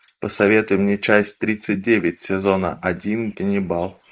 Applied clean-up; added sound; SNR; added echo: neural mask model Resemble Enhance denoiser.